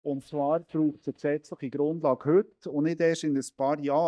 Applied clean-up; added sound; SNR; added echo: neural mask model DeepFilterNet 3.